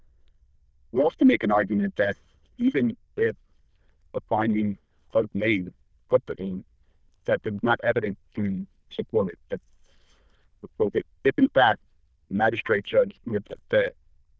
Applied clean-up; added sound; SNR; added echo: neural diffusion model UNIVERSE++.